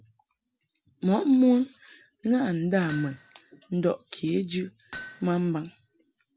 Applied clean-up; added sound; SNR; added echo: none; Hammer; 19 dB; none.